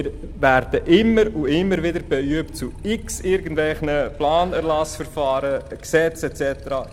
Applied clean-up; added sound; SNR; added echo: none; Motorcycle; 14 dB; none.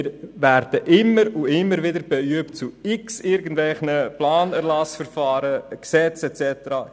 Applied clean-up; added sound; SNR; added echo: none; none; none; none.